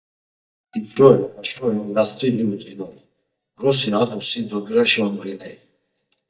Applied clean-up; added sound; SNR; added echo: neural mask model DeepFilterNet 3.